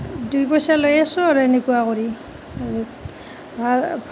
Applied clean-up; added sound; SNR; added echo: none; none; none; none.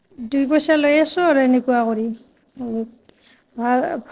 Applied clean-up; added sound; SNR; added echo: neural separator model SepFormer DNS4.